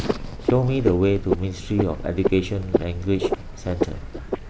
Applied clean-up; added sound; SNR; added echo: none; Frog; 3 dB; none.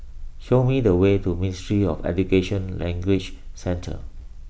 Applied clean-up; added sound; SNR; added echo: none; none; none; none.